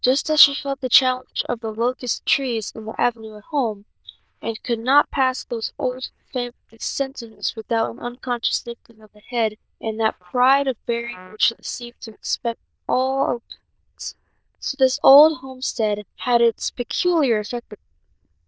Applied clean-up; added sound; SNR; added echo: neural diffusion model UNIVERSE++.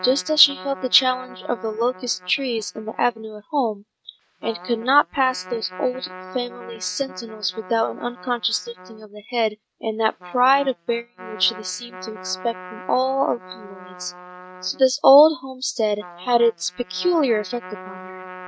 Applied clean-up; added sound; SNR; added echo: neural mask model RNNoise.